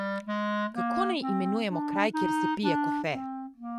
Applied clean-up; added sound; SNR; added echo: neural mask model RNNoise.